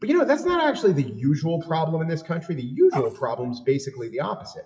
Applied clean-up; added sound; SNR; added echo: classical method WPE with log-MMSE.